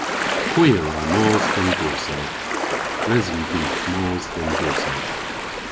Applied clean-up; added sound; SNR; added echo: none; Ocean; 1 dB; none.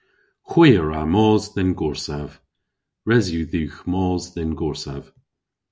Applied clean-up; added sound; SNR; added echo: none; none; none; none.